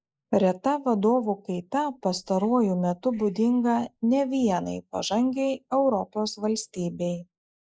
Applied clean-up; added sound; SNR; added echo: neural mask model Resemble Enhance denoiser.